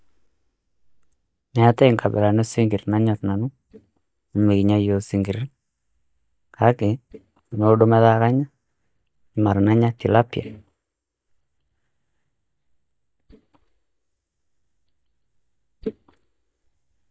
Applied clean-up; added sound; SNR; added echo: neural mask model DeepFilterNet 3.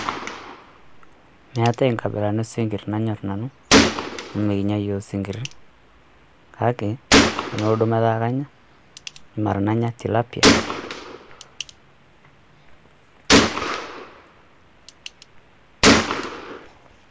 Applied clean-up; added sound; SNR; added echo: none; Gunshot, gunfire; -2 dB; none.